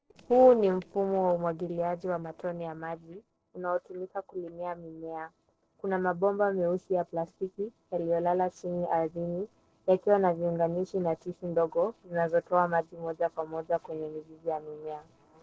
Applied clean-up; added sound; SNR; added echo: neural separator model SepFormer DNS4.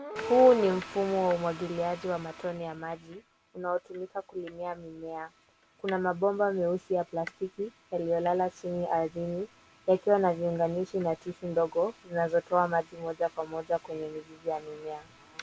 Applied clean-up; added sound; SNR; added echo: none; Livestock, farm animals, working animals; 19 dB; none.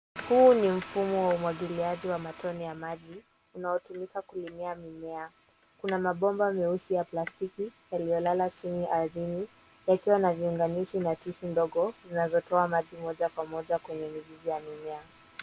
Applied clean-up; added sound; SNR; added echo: none; none; none; none.